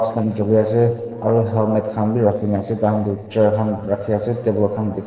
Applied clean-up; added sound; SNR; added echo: neural separator model SepFormer DNS4.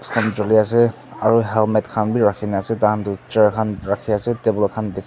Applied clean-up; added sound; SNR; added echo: none; none; none; none.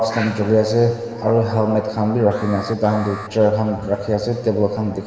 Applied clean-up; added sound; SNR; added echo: none; Alarm; 17 dB; reverberation time 2.8 s.